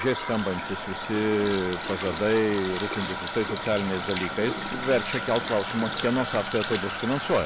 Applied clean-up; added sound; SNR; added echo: none; Water tap, faucet; 6 dB; none.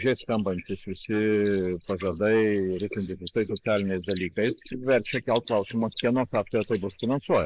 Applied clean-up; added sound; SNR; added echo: neural mask model Resemble Enhance denoiser.